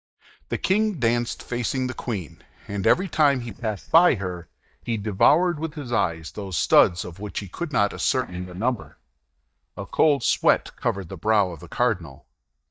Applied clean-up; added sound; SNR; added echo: neural mask model DeepFilterNet 3.